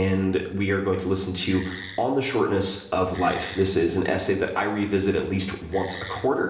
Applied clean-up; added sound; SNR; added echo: none; Wood; 14 dB; reverberation time 0.8 s.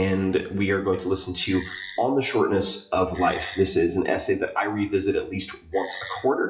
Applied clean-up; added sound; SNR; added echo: classical method WPE with log-MMSE.